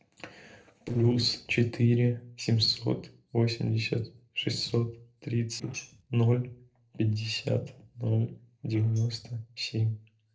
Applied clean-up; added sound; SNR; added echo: neural separator model SepFormer DNS4.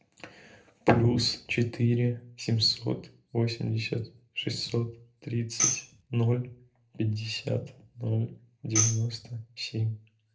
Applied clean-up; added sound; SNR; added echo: none; Tambourine; 4 dB; reverberation time 0.3 s.